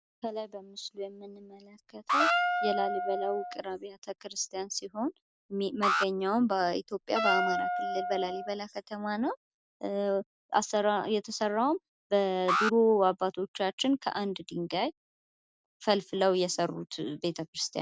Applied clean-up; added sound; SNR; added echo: none; Wind instrument, woodwind instrument + Alarm; 1 dB; none.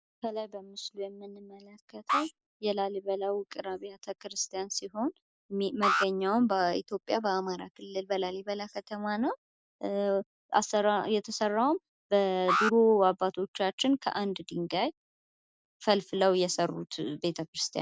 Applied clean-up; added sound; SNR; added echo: neural mask model Resemble Enhance denoiser.